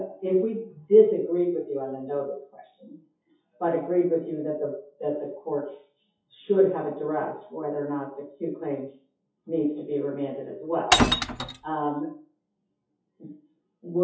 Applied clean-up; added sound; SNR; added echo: classical method WPE with log-MMSE.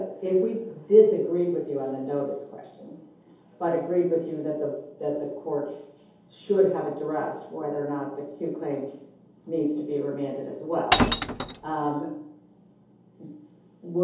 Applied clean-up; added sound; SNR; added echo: none; Glass; -2 dB; reverberation time 0.7 s.